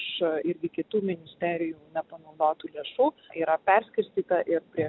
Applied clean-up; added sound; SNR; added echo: none; none; none; none.